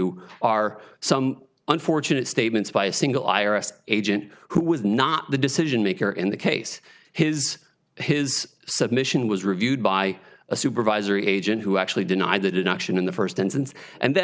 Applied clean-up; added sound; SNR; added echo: none; none; none; none.